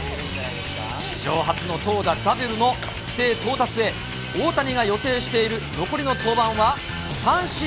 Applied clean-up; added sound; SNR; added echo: none; none; none; none.